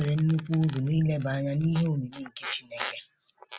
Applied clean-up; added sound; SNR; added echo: none; Squeak; 15 dB; none.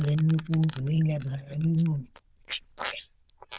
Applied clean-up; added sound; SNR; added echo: neural diffusion model UNIVERSE++.